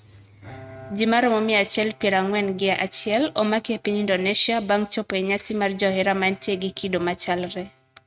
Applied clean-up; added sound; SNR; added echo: neural mask model RNNoise.